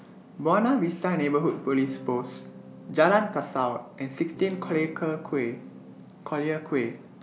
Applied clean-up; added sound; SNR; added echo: none; Electric guitar / Strum; 17 dB; none.